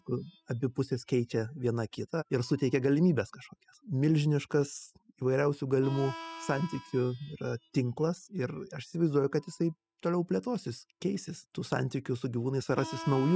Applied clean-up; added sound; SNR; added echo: classical method spectral subtraction.